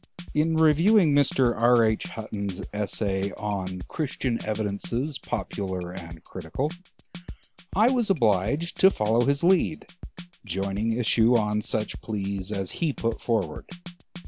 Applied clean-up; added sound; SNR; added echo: none; Drum kit; 15 dB; none.